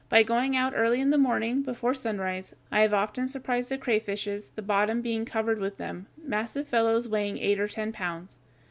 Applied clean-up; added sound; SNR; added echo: none; none; none; none.